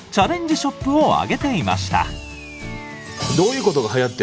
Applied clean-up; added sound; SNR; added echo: none; none; none; none.